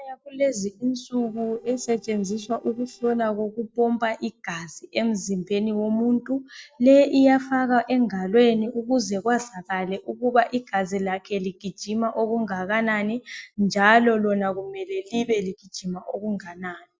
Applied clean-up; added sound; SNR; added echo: neural separator model SepFormer DNS4.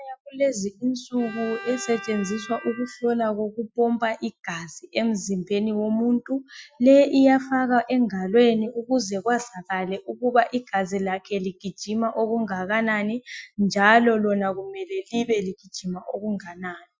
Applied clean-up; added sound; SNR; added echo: classical method Wiener filter.